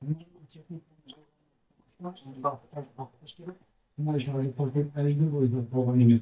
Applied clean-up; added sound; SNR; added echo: neural mask model DeepFilterNet 3.